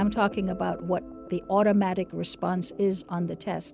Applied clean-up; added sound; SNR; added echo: none; none; none; none.